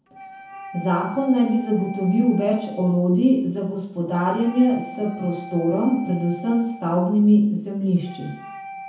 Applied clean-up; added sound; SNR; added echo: none; Wind instrument, woodwind instrument; 18 dB; reverberation time 0.7 s.